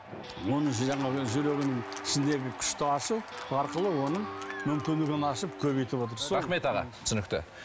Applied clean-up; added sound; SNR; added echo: none; Applause / Cheering + Guitar; 11 dB; none.